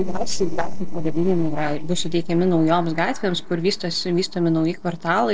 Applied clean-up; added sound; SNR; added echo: neural separator model SepFormer DNS4.